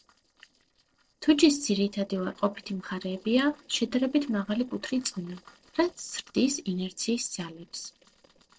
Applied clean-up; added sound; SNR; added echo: neural separator model SepFormer DNS4.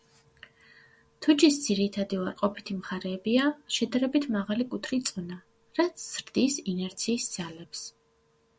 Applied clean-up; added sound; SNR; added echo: none; none; none; none.